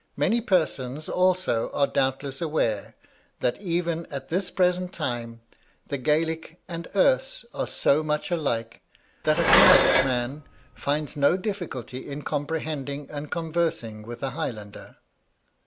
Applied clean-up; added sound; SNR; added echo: none; Dishes, pots, and pans; -3 dB; none.